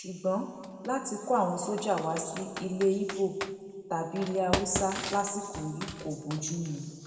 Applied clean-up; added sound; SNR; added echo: none; Computer keyboard; 10 dB; reverberation time 2.0 s.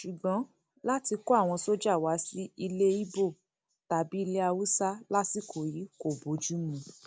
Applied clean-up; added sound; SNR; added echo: none; none; none; none.